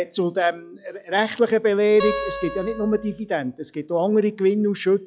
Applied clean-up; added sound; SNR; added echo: classical method log-MMSE.